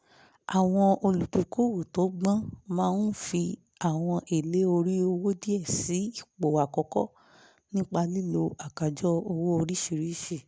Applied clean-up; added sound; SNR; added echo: none; none; none; none.